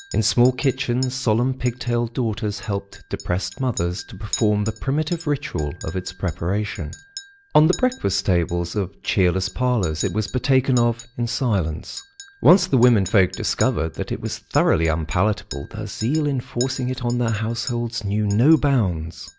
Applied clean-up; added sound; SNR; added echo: none; Chink, clink; 19 dB; none.